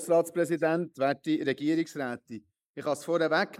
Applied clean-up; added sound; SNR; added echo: neural mask model Resemble Enhance denoiser.